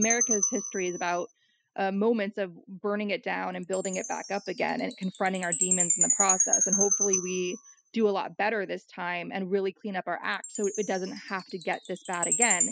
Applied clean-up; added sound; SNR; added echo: classical method spectral subtraction.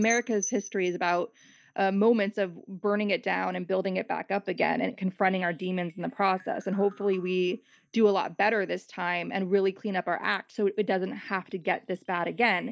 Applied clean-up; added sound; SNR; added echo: neural mask model DeepFilterNet 3.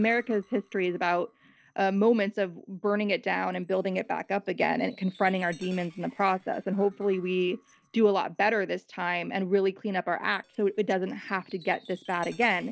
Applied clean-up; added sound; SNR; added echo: neural separator model SepFormer DNS4.